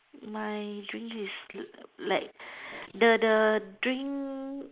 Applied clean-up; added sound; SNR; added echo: neural mask model Resemble Enhance denoiser.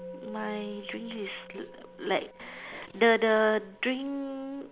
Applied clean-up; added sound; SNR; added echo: none; Musical instrument; 18 dB; none.